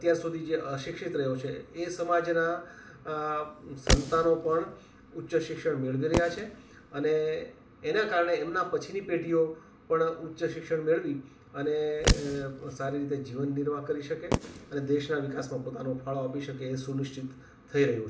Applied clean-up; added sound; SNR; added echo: none; Fireworks; 4 dB; reverberation time 0.4 s.